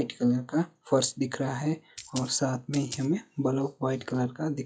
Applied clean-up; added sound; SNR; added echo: classical method log-MMSE.